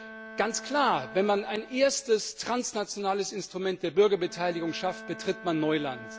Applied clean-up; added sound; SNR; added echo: none; Bowed string instrument; 17 dB; none.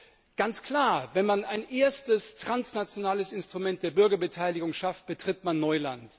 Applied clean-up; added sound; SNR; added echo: none; none; none; none.